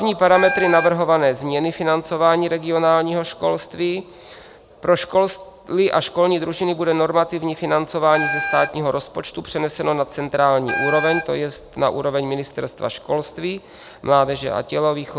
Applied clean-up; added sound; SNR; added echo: none; Wind instrument, woodwind instrument; 6 dB; none.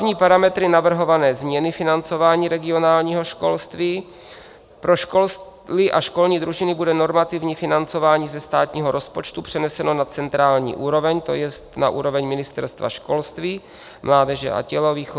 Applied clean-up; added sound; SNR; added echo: none; none; none; none.